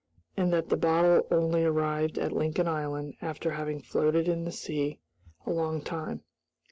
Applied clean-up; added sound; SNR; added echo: none; none; none; none.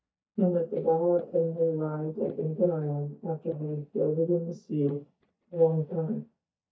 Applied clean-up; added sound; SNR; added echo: neural mask model DeepFilterNet 3.